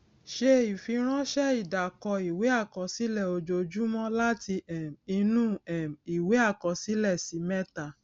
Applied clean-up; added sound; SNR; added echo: none; none; none; none.